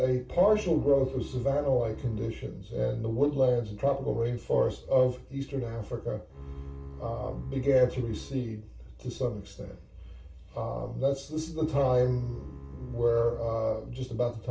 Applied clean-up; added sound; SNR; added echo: none; Bowed string instrument; 14 dB; reverberation time 0.2 s.